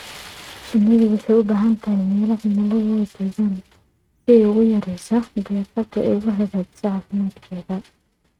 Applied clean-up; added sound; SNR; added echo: neural mask model RNNoise.